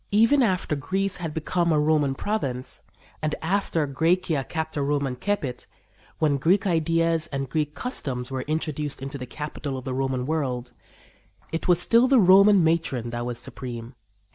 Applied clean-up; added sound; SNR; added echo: none; none; none; none.